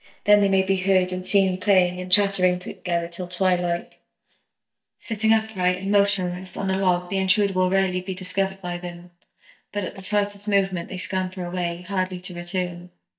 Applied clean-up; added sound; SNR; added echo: neural mask model DeepFilterNet 3.